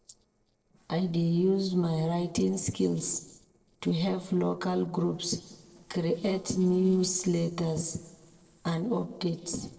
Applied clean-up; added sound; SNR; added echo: neural separator model SepFormer DNS4.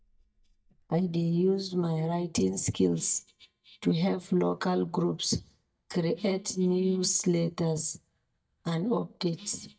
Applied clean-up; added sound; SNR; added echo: neural mask model DeepFilterNet 3.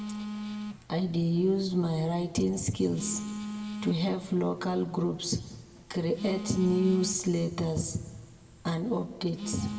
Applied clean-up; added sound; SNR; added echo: none; Telephone; 11 dB; reverberation time 1.1 s.